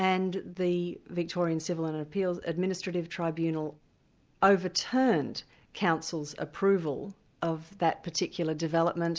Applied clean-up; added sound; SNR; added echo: none; none; none; none.